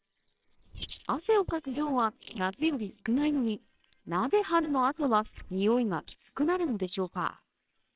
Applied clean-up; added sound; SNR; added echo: neural separator model SepFormer WHAMR!.